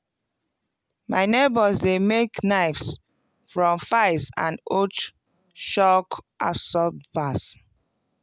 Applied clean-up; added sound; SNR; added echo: none; none; none; none.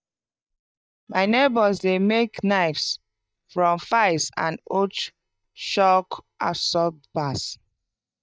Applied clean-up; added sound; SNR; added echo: neural mask model DeepFilterNet 3.